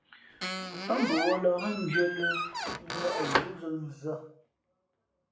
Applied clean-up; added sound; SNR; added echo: none; Squeak; 0 dB; reverberation time 0.5 s.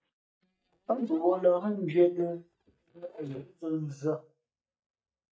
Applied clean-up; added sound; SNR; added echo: neural mask model DeepFilterNet 3.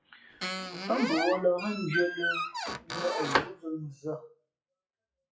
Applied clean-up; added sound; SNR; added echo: classical method WPE with log-MMSE.